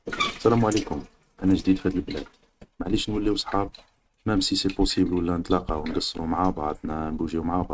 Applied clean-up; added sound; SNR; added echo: neural mask model RNNoise.